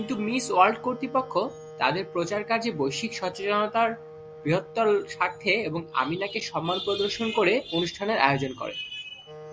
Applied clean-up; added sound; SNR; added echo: none; Wind instrument, woodwind instrument; 17 dB; none.